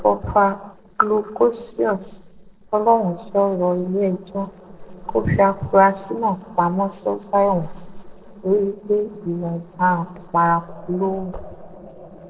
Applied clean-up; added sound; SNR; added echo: neural separator model SepFormer DNS4.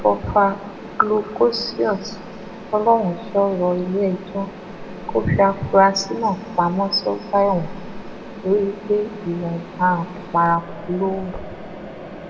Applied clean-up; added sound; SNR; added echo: none; Mechanisms; 13 dB; reverberation time 1.2 s.